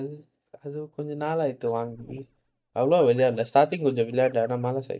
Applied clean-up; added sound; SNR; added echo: neural mask model DeepFilterNet 3.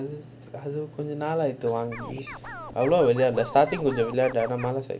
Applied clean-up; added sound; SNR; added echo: none; Scratching (performance technique); 14 dB; none.